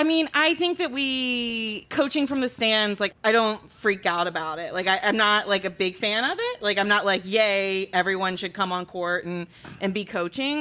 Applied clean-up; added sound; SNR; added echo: none; none; none; none.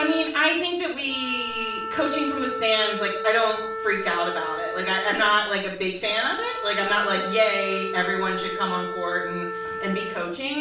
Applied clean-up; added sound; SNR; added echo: none; Wind instrument, woodwind instrument; 6 dB; reverberation time 0.5 s.